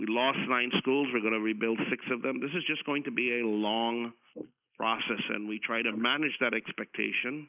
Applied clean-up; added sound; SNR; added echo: neural mask model Resemble Enhance denoiser.